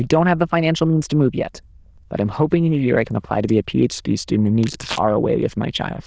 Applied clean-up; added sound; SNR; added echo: neural diffusion model UNIVERSE++.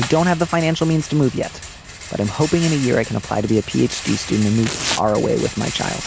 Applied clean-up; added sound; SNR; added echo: none; Rattle + Tearing; 11 dB; none.